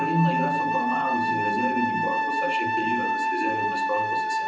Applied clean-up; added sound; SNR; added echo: none; Wind instrument, woodwind instrument; -4 dB; reverberation time 0.6 s.